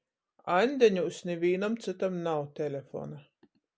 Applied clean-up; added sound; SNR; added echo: none; none; none; none.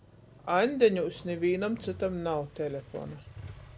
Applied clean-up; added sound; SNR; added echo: none; Motorcycle; 18 dB; none.